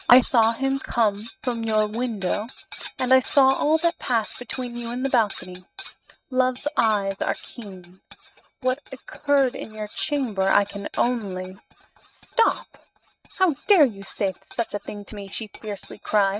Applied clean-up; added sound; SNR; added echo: neural mask model RNNoise.